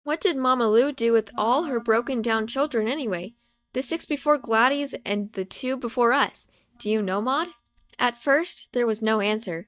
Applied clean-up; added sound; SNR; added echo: neural mask model DeepFilterNet 3.